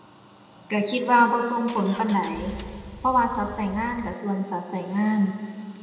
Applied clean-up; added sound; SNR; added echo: none; Engine; 15 dB; reverberation time 2.3 s.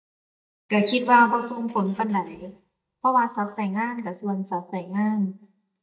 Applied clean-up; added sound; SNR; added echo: neural mask model DeepFilterNet 3.